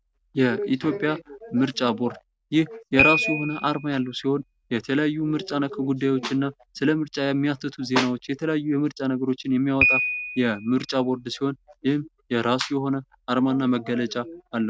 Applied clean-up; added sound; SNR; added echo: none; Piano; 8 dB; none.